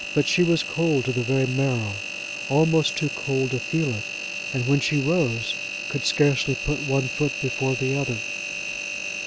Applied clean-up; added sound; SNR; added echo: none; Engine; 7 dB; none.